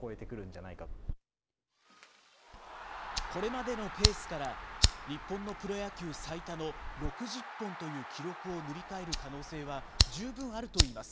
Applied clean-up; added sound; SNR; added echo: none; Fire; -4 dB; none.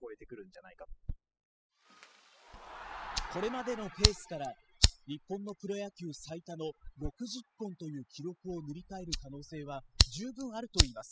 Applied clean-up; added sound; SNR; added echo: classical method spectral subtraction.